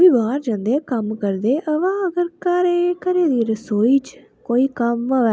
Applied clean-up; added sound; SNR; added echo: none; none; none; none.